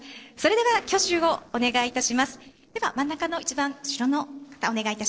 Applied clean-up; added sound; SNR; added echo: neural separator model SepFormer DNS4.